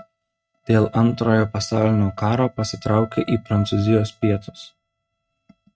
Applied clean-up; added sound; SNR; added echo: neural mask model RNNoise.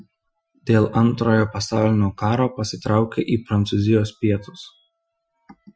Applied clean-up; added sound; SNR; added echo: classical method Wiener filter.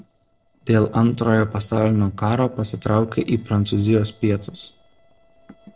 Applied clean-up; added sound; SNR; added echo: neural separator model SepFormer DNS4.